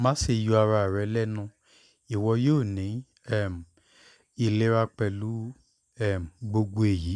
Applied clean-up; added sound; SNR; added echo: none; none; none; none.